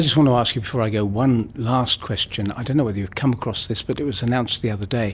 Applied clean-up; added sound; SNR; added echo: none; none; none; none.